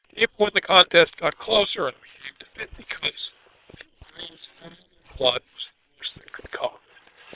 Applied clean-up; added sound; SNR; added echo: neural separator model SepFormer WHAM!.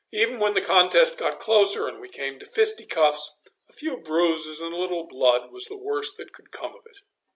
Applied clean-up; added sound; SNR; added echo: none; none; none; none.